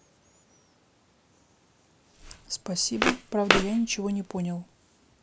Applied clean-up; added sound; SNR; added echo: none; Walk, footsteps; -2 dB; none.